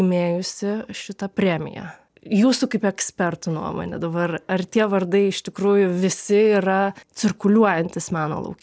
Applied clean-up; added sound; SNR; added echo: none; none; none; none.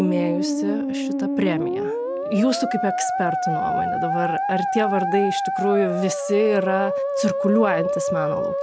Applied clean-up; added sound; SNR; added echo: none; Musical instrument; 0 dB; none.